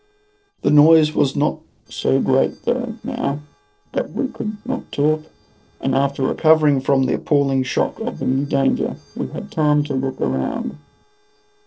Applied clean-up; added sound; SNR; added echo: neural separator model SepFormer DNS4.